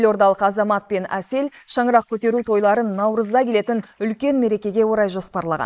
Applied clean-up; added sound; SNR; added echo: neural mask model Resemble Enhance denoiser.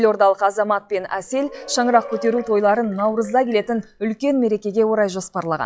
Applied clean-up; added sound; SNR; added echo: classical method log-MMSE.